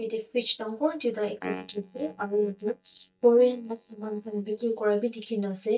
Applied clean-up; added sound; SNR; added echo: neural mask model DeepFilterNet 3.